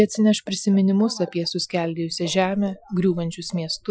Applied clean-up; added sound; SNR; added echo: classical method Wiener filter.